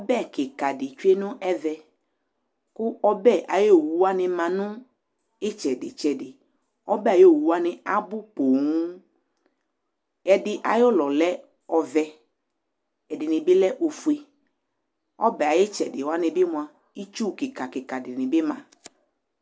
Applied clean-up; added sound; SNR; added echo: none; none; none; none.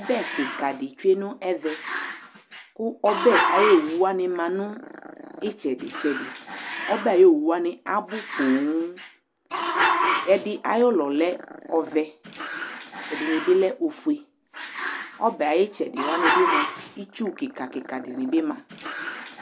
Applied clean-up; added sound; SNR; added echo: none; Growling; 5 dB; none.